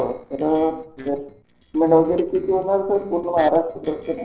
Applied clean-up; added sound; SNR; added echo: neural separator model SepFormer DNS4.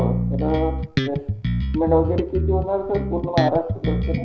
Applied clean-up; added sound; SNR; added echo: none; Bass guitar; 0 dB; reverberation time 0.5 s.